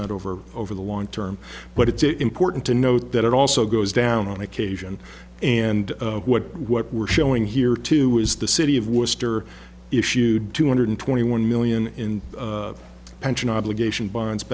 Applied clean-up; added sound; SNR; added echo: none; Bowed string instrument; 12 dB; none.